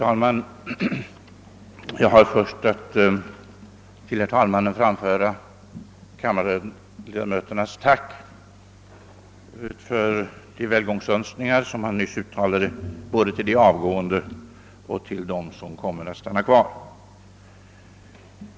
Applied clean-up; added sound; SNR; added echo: none; none; none; none.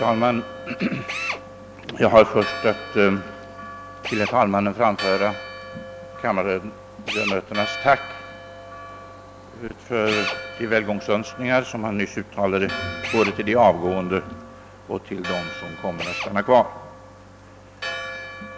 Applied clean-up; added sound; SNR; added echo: none; Church bell + Drill; 10 dB; none.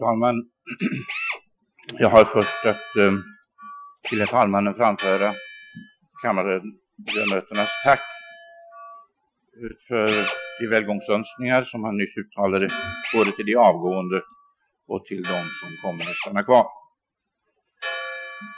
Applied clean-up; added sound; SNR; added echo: classical method Wiener filter.